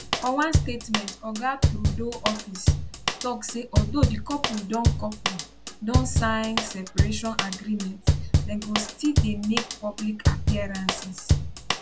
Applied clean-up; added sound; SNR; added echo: none; Drum / Drum kit; -4 dB; none.